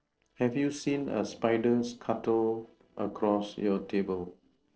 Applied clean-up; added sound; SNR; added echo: neural separator model SepFormer DNS4.